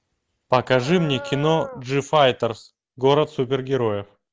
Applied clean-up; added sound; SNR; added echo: none; Dog; 13 dB; none.